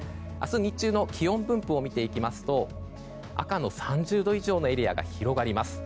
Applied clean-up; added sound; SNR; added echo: none; Telephone; 13 dB; none.